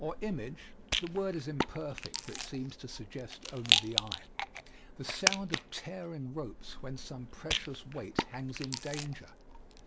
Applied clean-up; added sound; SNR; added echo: none; Rattle; -3 dB; none.